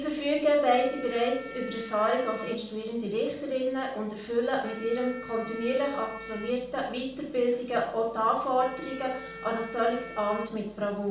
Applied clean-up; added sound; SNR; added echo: none; Wind instrument, woodwind instrument; 16 dB; reverberation time 0.5 s.